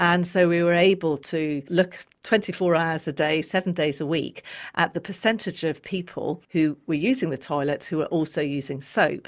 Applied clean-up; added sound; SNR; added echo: none; none; none; none.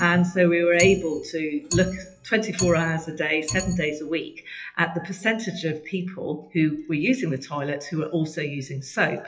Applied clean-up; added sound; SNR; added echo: classical method WPE with log-MMSE.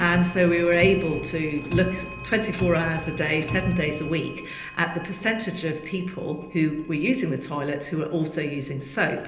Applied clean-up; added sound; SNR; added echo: none; Clock; 7 dB; reverberation time 1.0 s.